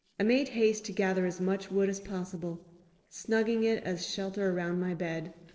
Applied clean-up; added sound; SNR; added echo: neural separator model SepFormer DNS4.